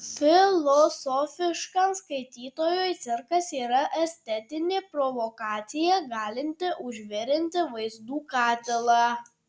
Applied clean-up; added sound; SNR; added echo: none; Tambourine; 17 dB; none.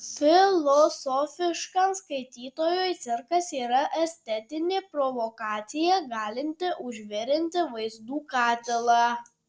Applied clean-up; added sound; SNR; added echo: neural separator model SepFormer DNS4.